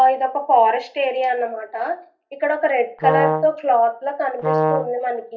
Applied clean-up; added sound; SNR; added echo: none; Brass instrument; 1 dB; reverberation time 0.3 s.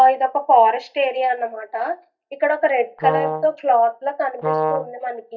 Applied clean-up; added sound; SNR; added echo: neural mask model DeepFilterNet 3.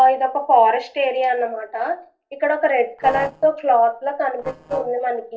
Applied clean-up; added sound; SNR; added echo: neural separator model SepFormer DNS4.